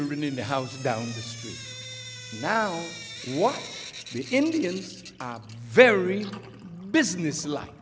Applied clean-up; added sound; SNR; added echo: none; Drip / Sink (filling or washing); 16 dB; none.